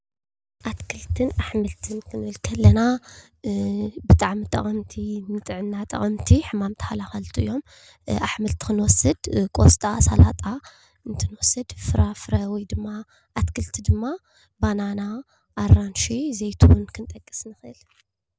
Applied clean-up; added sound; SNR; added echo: none; none; none; none.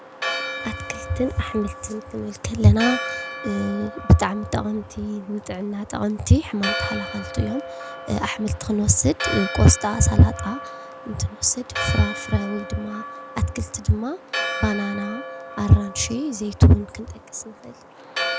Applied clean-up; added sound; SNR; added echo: none; Church bell; 10 dB; none.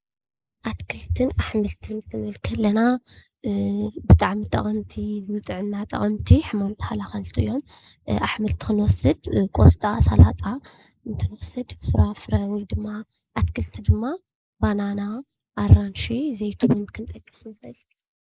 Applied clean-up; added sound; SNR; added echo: neural mask model Resemble Enhance denoiser.